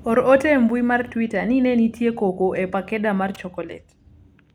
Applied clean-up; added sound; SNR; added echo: none; none; none; none.